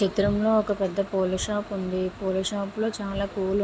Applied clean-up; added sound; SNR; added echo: none; none; none; none.